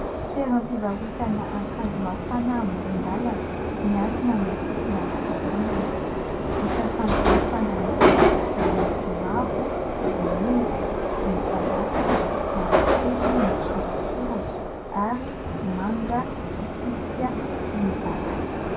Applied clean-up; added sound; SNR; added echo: none; Subway, metro, underground; -4 dB; reverberation time 0.2 s.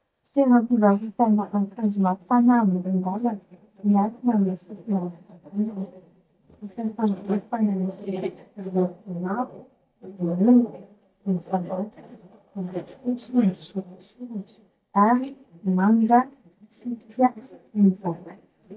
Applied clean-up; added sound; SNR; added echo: neural mask model DeepFilterNet 3.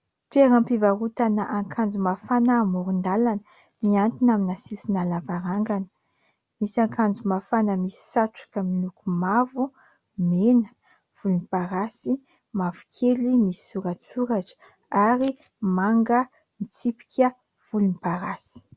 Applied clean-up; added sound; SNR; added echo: none; none; none; none.